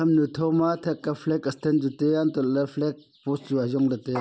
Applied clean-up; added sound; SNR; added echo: none; none; none; none.